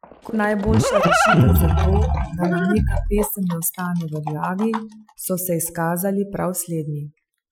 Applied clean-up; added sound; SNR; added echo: classical method Wiener filter.